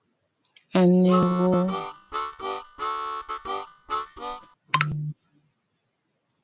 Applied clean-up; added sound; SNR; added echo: none; Harmonica; 5 dB; none.